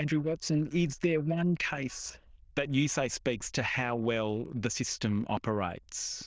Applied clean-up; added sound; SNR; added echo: neural diffusion model UNIVERSE++.